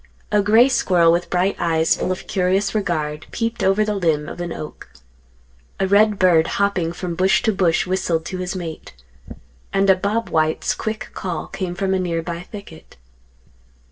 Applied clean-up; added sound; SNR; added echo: neural separator model SepFormer DNS4.